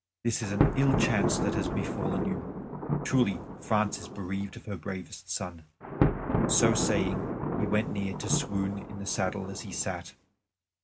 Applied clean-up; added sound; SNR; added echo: none; Thunder; 0 dB; none.